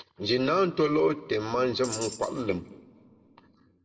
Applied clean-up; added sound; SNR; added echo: none; Tambourine; 13 dB; reverberation time 1.2 s.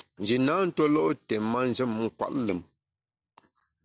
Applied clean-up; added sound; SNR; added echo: none; none; none; none.